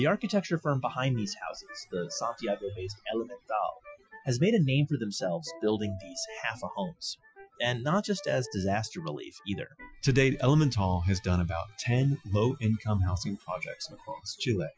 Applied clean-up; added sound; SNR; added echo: classical method Wiener filter.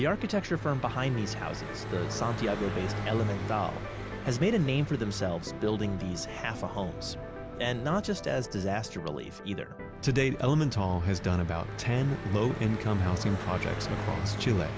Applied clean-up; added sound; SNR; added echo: none; Car passing by; 8 dB; none.